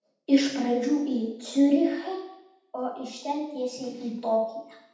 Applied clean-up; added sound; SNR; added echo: none; none; none; reverberation time 0.8 s.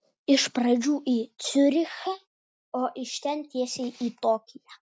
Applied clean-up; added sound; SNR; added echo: none; none; none; none.